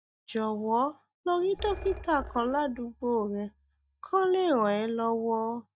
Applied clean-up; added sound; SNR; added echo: neural mask model DeepFilterNet 3.